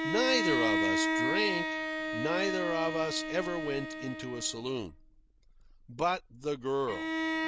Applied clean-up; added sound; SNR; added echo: none; Bowed string instrument; 0 dB; none.